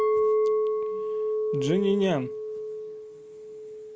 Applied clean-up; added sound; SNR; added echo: none; Chink, clink; -4 dB; none.